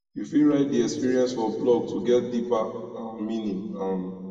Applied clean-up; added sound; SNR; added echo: none; none; none; reverberation time 1.7 s.